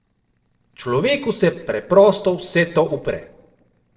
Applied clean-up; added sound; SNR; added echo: neural separator model SepFormer DNS4.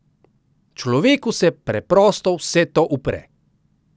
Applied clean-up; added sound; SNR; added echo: none; none; none; none.